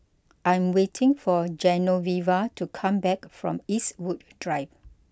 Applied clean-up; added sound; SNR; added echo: none; none; none; none.